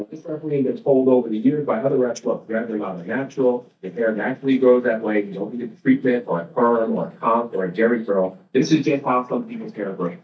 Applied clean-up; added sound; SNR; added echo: neural mask model DeepFilterNet 3.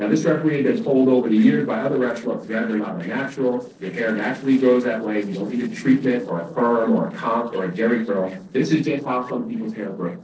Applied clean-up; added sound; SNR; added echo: neural separator model SepFormer DNS4.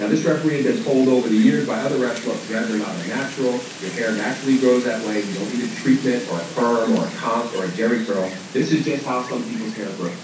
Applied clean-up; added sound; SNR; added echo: none; Wind; 14 dB; reverberation time 0.6 s.